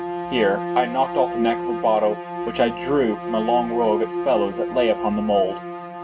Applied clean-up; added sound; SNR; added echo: none; Bowed string instrument; 6 dB; none.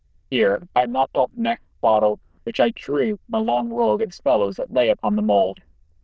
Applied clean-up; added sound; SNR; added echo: neural diffusion model UNIVERSE++.